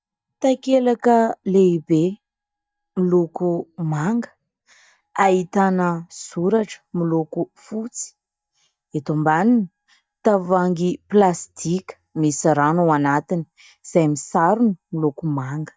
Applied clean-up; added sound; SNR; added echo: neural mask model DeepFilterNet 3.